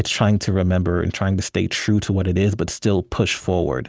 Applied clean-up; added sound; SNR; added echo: none; none; none; none.